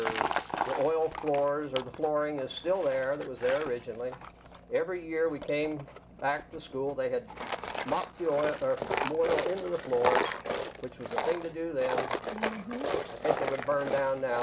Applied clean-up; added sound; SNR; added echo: none; Tools; 4 dB; none.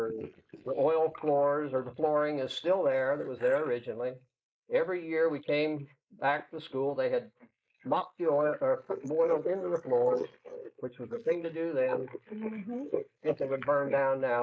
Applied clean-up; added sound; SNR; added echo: neural mask model Resemble Enhance denoiser.